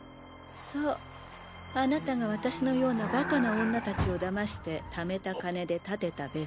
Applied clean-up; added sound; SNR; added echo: none; Vehicle; 6 dB; none.